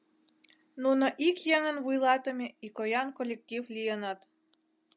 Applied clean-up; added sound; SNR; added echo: none; none; none; none.